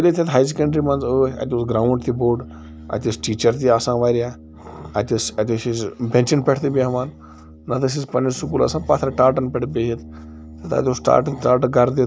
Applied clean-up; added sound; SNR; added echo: none; Brass instrument; 18 dB; none.